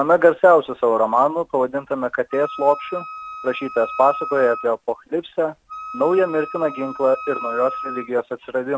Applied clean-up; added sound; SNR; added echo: none; Wind instrument, woodwind instrument; 12 dB; none.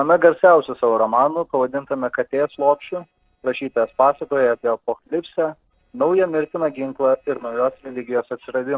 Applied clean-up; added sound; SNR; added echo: neural separator model SepFormer DNS4.